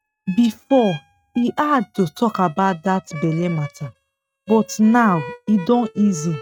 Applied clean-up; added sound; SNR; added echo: neural mask model RNNoise.